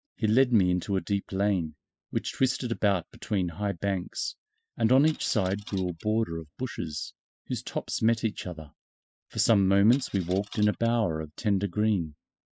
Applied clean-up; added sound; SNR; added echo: classical method spectral subtraction.